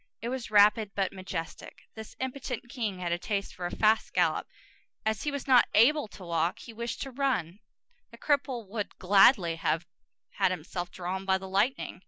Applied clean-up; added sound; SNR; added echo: none; none; none; none.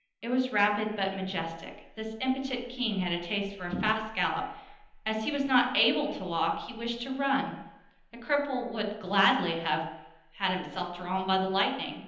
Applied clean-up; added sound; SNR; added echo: none; none; none; reverberation time 0.9 s.